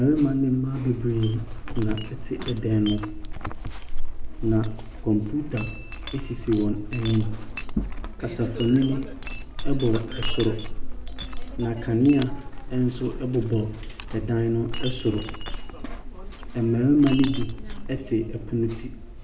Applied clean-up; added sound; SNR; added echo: none; Chink, clink; 3 dB; reverberation time 0.8 s.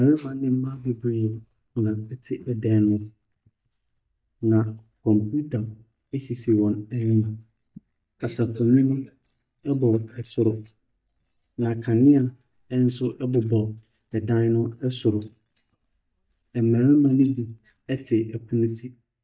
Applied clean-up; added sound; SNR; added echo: neural mask model DeepFilterNet 3.